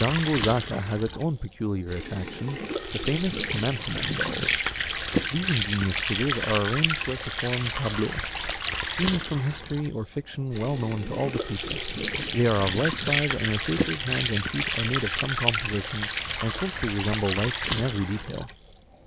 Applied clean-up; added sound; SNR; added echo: none; Sink (filling or washing) / Water; 2 dB; none.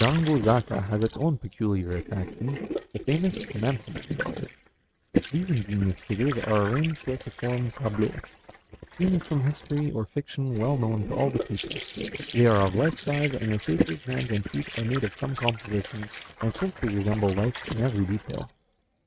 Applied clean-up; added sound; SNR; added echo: neural mask model RNNoise.